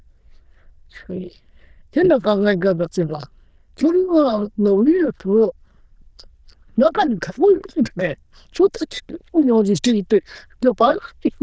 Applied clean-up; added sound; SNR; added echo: neural diffusion model UNIVERSE++.